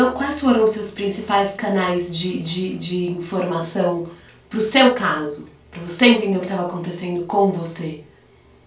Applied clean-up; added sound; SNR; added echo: none; none; none; reverberation time 0.2 s.